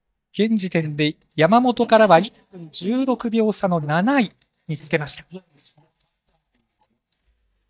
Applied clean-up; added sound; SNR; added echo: neural mask model DeepFilterNet 3.